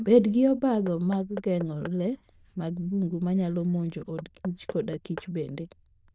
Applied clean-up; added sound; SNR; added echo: neural diffusion model UNIVERSE++.